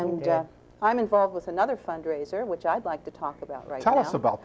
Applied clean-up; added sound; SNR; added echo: none; none; none; none.